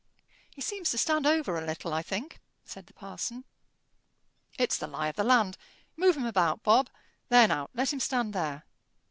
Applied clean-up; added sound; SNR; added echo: none; none; none; none.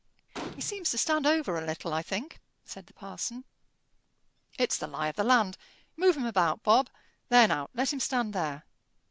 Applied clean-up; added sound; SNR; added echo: none; Gunshot, gunfire; 13 dB; none.